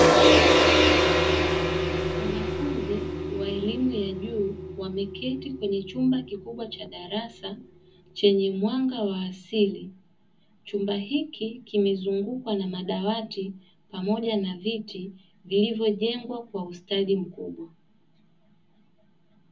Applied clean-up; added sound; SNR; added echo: none; Gong; -1 dB; reverberation time 0.4 s.